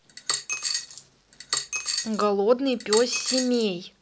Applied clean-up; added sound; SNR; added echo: none; Coin (dropping); 4 dB; none.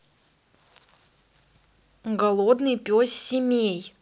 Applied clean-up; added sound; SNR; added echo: none; none; none; none.